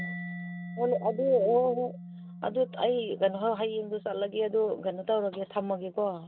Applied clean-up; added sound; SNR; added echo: none; Mallet percussion; 13 dB; none.